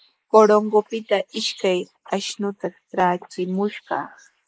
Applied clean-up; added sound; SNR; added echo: neural mask model Resemble Enhance denoiser.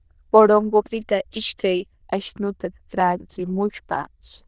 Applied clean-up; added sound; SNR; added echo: neural diffusion model UNIVERSE++.